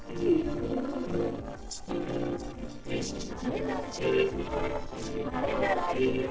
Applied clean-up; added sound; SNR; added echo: neural separator model SepFormer DNS4.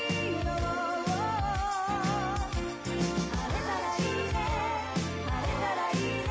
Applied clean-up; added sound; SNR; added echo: none; none; none; none.